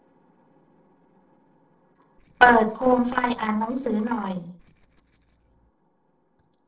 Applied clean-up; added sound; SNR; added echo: neural separator model SepFormer DNS4.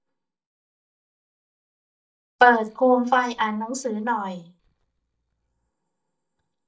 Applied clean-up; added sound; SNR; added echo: neural mask model DeepFilterNet 3.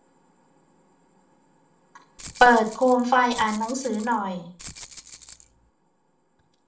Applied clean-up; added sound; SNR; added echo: none; Rattle (instrument); 17 dB; reverberation time 0.4 s.